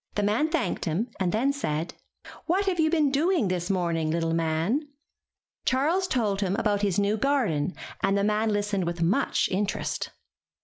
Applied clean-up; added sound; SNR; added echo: none; none; none; none.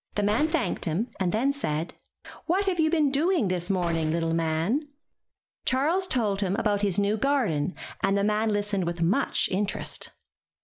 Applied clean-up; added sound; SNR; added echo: none; Gunshot, gunfire; 14 dB; none.